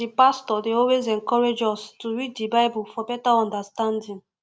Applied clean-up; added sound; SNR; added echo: none; none; none; none.